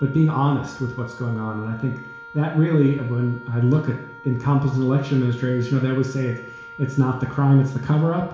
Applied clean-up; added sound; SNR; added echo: none; Wind instrument, woodwind instrument; 19 dB; reverberation time 0.7 s.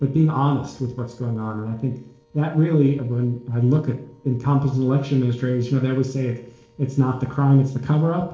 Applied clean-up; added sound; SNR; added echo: neural separator model SepFormer DNS4.